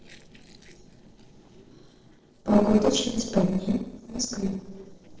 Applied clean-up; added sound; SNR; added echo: neural separator model SepFormer DNS4.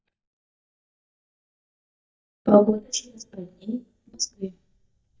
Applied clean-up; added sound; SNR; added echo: neural mask model DeepFilterNet 3.